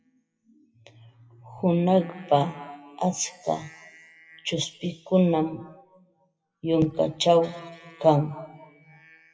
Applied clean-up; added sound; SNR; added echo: classical method WPE with log-MMSE.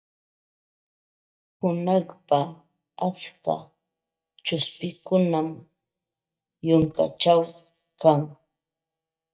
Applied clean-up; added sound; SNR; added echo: neural mask model DeepFilterNet 3.